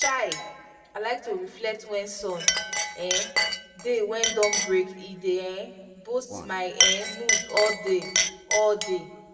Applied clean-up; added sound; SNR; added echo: none; Chink, clink; 0 dB; reverberation time 1.3 s.